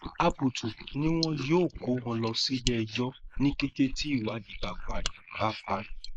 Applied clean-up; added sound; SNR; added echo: neural mask model Resemble Enhance denoiser.